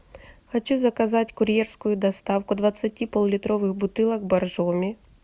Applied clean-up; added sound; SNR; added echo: none; none; none; none.